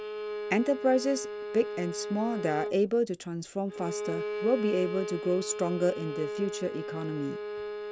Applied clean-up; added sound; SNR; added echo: none; Bowed string instrument; 6 dB; none.